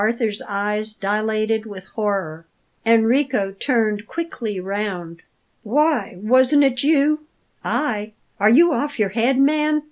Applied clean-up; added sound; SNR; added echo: none; none; none; none.